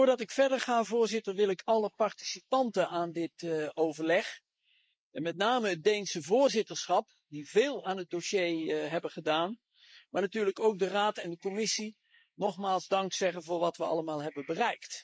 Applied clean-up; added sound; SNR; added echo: neural mask model Resemble Enhance denoiser.